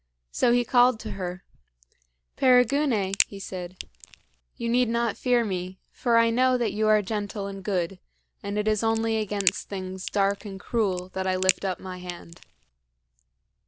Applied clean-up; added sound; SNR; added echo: none; Crack; 9 dB; none.